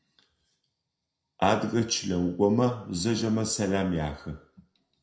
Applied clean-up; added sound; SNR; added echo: none; none; none; reverberation time 0.5 s.